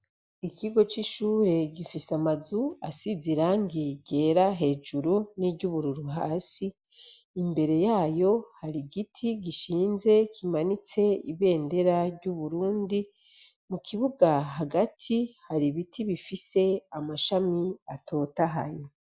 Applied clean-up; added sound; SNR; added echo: none; none; none; none.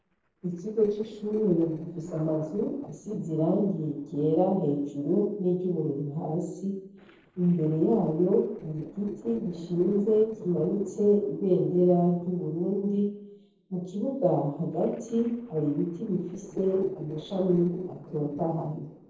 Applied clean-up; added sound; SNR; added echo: neural separator model SepFormer DNS4.